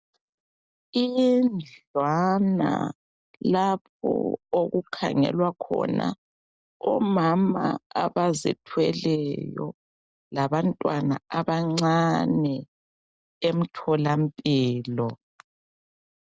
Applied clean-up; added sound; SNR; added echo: none; none; none; none.